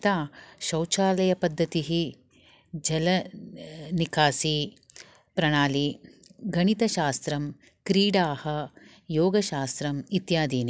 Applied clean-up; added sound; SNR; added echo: none; none; none; none.